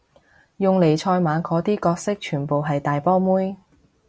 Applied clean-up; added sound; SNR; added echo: none; none; none; none.